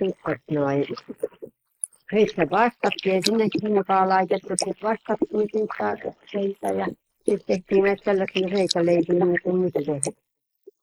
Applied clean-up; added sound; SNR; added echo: neural mask model Resemble Enhance denoiser.